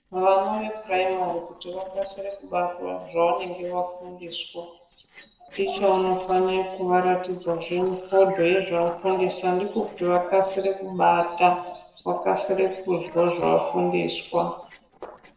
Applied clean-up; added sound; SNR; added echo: neural separator model SepFormer DNS4.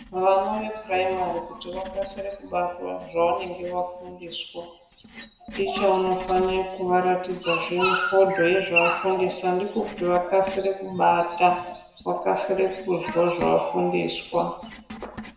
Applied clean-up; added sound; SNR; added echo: none; Writing; 19 dB; reverberation time 0.8 s.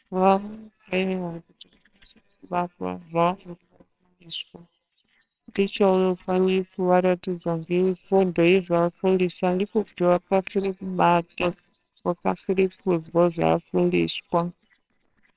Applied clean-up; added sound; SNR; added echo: neural separator model SepFormer WHAMR!.